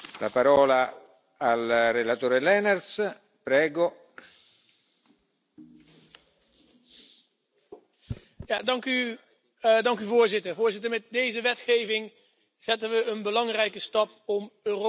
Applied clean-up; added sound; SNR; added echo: none; none; none; none.